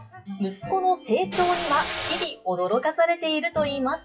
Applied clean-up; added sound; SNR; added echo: classical method WPE with log-MMSE.